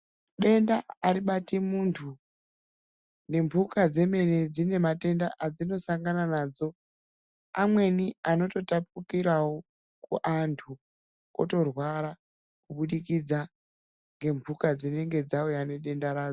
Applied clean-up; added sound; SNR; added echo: none; none; none; none.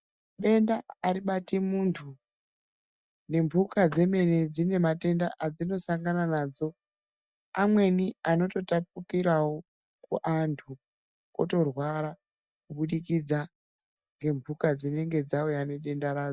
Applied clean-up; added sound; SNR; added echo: neural mask model DeepFilterNet 3.